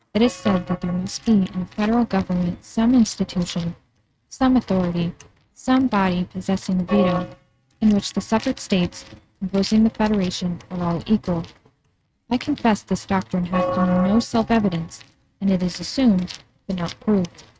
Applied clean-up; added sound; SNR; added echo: neural mask model RNNoise.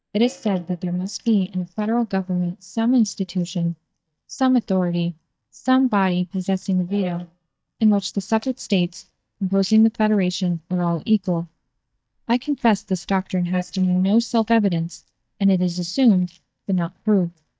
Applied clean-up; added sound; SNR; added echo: neural mask model DeepFilterNet 3.